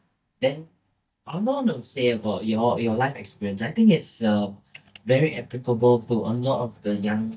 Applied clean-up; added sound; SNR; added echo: neural mask model DeepFilterNet 3.